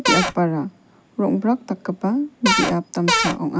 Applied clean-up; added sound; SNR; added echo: neural mask model Resemble Enhance denoiser.